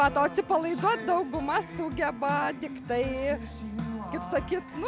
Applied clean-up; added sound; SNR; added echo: none; none; none; none.